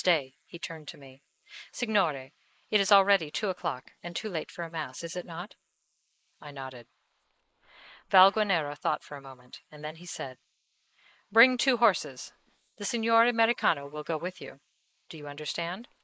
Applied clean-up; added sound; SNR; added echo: neural mask model Resemble Enhance denoiser.